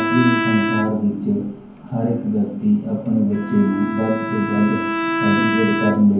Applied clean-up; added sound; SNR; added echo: none; Bowed string instrument; 5 dB; reverberation time 0.9 s.